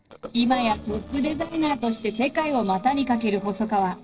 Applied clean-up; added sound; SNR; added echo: neural separator model SepFormer DNS4.